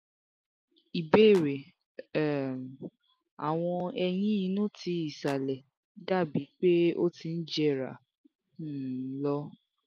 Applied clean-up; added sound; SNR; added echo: none; Clapping; 19 dB; none.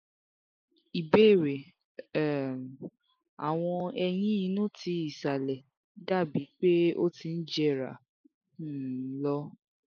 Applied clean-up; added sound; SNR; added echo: neural mask model Resemble Enhance denoiser.